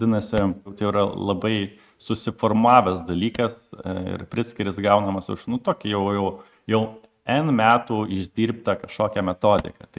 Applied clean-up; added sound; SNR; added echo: neural mask model RNNoise.